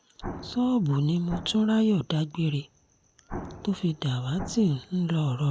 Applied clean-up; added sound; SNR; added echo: none; Explosion; 14 dB; none.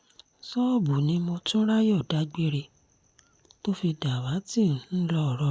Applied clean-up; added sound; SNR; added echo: none; none; none; none.